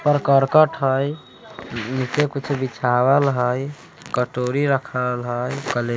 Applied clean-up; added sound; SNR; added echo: none; none; none; none.